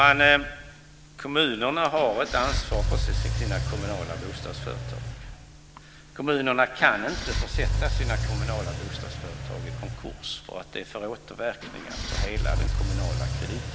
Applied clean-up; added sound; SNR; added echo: none; Engine / Car; 2 dB; none.